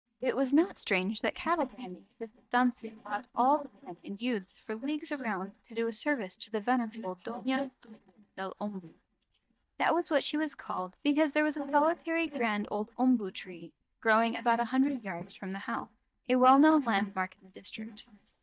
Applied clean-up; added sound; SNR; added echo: neural mask model DeepFilterNet 3.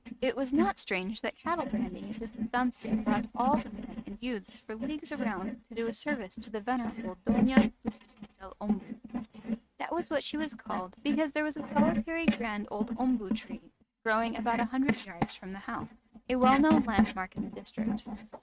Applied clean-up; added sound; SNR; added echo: neural mask model RNNoise.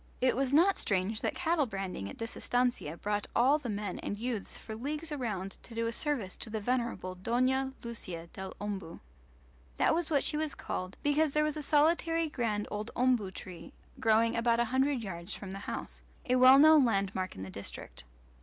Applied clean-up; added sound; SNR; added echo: none; none; none; none.